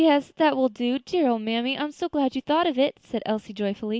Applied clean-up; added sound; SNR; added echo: none; none; none; none.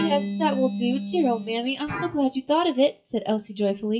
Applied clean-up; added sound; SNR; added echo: classical method WPE with log-MMSE.